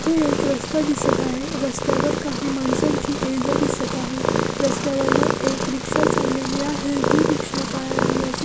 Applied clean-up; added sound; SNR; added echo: none; Purr; -2 dB; none.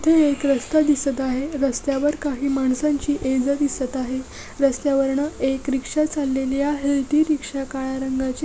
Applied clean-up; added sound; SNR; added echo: none; none; none; none.